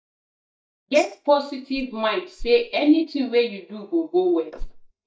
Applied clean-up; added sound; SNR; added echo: neural mask model DeepFilterNet 3.